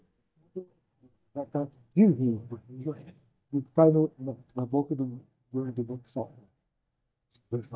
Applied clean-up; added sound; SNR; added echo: neural mask model DeepFilterNet 3.